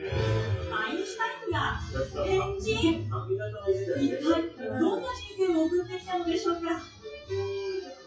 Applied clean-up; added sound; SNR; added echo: classical method WPE with log-MMSE.